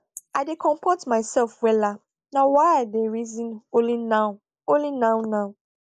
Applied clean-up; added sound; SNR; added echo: neural mask model Resemble Enhance denoiser.